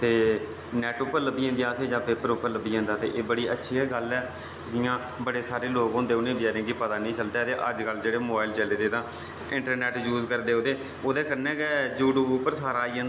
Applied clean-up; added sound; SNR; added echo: none; none; none; none.